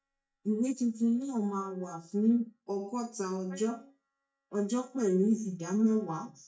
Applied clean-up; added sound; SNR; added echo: neural mask model DeepFilterNet 3.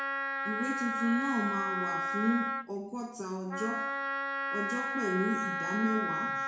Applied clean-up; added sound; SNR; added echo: none; Wind instrument, woodwind instrument; 0 dB; reverberation time 0.6 s.